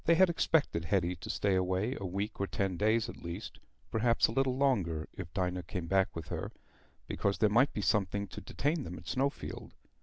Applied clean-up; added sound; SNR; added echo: none; none; none; none.